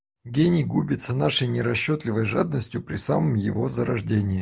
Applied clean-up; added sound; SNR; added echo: none; none; none; none.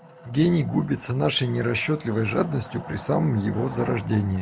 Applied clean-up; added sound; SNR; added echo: none; Wood; 17 dB; none.